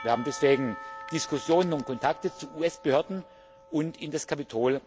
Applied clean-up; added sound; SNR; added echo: none; Church bell / Percussion; 16 dB; none.